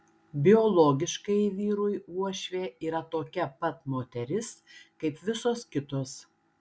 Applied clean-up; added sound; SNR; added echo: none; none; none; none.